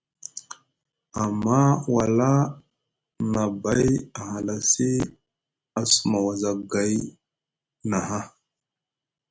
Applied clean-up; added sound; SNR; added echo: none; none; none; none.